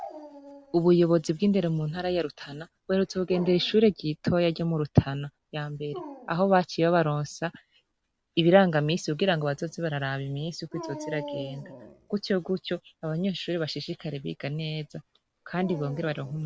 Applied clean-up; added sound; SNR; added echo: none; Dog; 19 dB; none.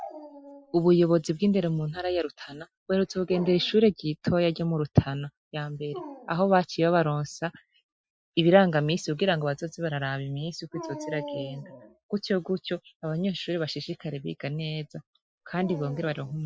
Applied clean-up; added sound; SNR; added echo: classical method Wiener filter.